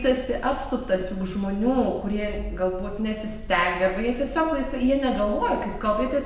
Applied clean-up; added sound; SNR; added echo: none; Boat, Water vehicle; 12 dB; reverberation time 0.9 s.